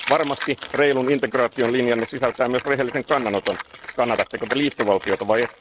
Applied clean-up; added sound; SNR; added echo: neural mask model RNNoise.